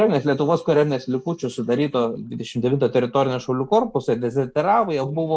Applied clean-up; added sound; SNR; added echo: neural mask model Resemble Enhance denoiser.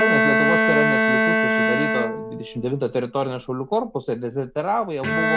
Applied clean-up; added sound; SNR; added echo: none; Bowed string instrument; -3 dB; none.